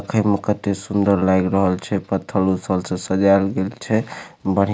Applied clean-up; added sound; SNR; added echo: none; none; none; none.